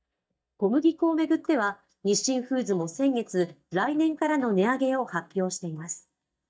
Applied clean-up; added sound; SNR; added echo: neural mask model DeepFilterNet 3.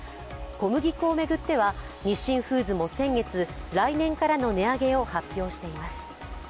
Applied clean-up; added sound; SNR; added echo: none; none; none; none.